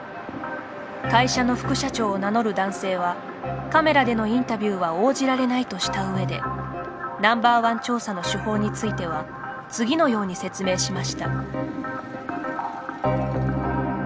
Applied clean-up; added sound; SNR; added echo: none; none; none; none.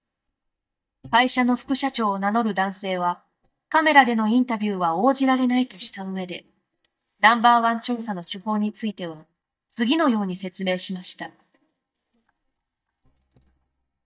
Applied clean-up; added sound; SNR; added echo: neural mask model DeepFilterNet 3.